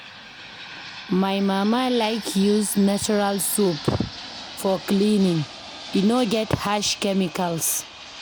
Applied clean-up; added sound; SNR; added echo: none; Fixed-wing aircraft, airplane; 15 dB; none.